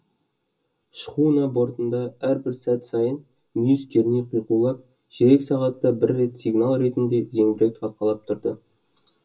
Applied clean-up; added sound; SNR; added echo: none; none; none; reverberation time 0.2 s.